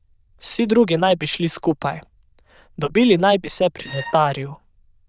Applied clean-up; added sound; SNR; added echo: neural diffusion model UNIVERSE++.